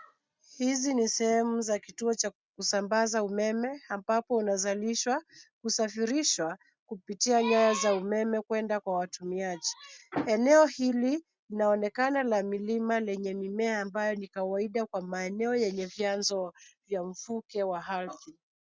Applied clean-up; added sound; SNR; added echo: none; none; none; none.